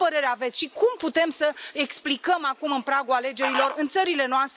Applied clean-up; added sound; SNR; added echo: none; Fowl; 13 dB; none.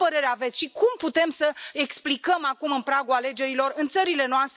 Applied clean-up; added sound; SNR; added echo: none; none; none; none.